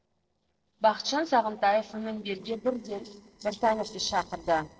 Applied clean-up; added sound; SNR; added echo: neural separator model SepFormer DNS4.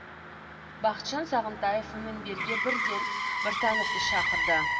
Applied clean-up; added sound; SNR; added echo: none; Motor vehicle (road); -1 dB; reverberation time 1.6 s.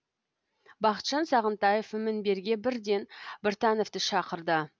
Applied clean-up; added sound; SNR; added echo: none; none; none; none.